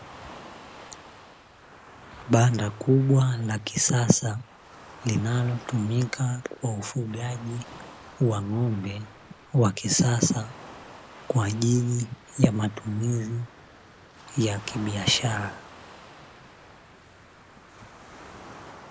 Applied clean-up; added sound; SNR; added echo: none; Waves, surf; 19 dB; none.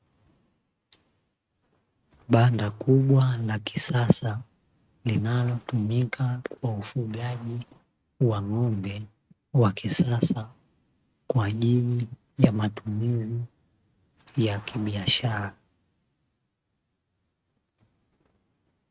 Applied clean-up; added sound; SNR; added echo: neural mask model RNNoise.